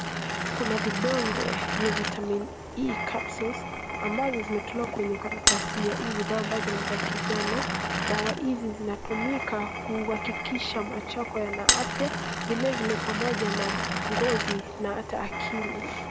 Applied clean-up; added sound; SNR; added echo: none; Glass; -1 dB; none.